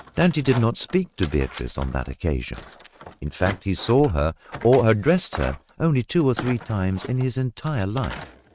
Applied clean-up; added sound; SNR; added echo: neural mask model RNNoise.